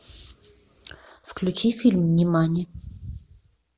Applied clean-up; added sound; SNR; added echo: none; none; none; none.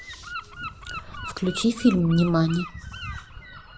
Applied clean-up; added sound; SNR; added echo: none; Gull, seagull / Wind; 12 dB; none.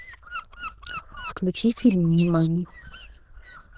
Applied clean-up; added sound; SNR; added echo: neural diffusion model UNIVERSE++.